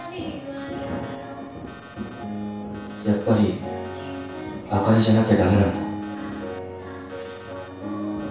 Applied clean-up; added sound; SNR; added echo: none; Alarm; 20 dB; reverberation time 0.7 s.